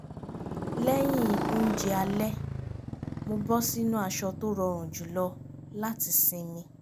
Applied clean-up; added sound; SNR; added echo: none; Motorcycle; 5 dB; none.